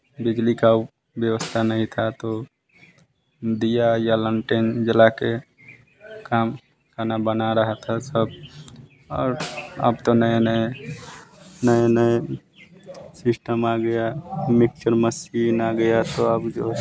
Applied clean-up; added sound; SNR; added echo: none; Snare drum; 18 dB; none.